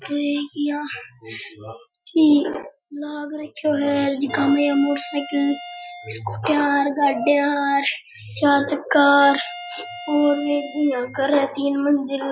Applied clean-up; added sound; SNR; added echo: classical method Wiener filter.